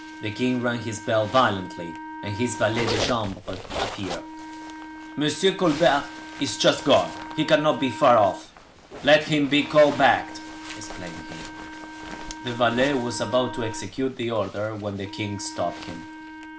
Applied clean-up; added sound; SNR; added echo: none; Zipper (clothing) + Wind instrument, woodwind instrument; 11 dB; none.